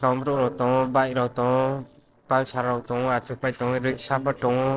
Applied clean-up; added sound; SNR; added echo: neural separator model SepFormer DNS4.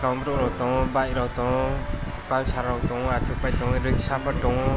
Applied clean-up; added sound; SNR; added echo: none; Church bell; 15 dB; none.